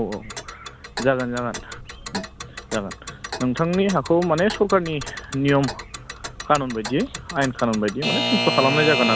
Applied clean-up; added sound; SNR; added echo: none; Alarm / Clock; 7 dB; none.